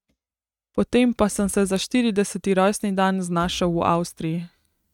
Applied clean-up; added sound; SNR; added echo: neural mask model RNNoise.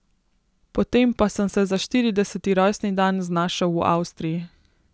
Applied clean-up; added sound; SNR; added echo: none; none; none; none.